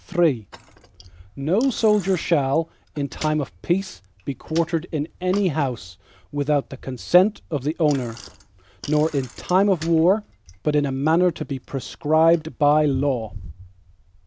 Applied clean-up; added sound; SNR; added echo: none; Bicycle; 19 dB; none.